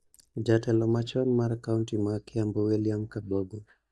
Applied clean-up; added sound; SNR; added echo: neural mask model DeepFilterNet 3.